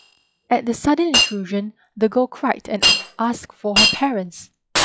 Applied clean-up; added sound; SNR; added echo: classical method log-MMSE.